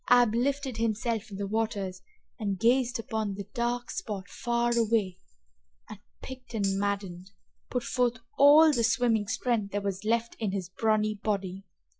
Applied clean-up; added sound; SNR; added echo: classical method log-MMSE.